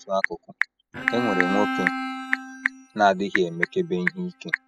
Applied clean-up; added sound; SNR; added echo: classical method spectral subtraction.